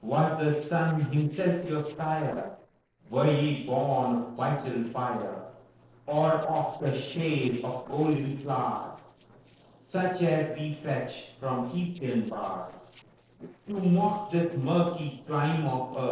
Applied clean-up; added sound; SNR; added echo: neural separator model SepFormer DNS4.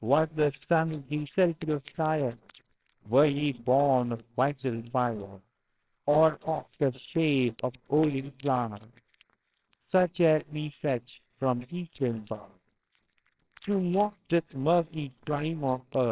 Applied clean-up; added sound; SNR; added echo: neural separator model SepFormer WHAMR!.